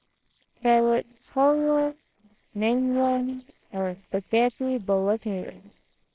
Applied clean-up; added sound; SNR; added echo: neural separator model SepFormer WHAMR!.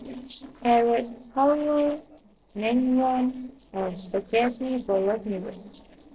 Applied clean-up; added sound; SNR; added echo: neural separator model SepFormer DNS4.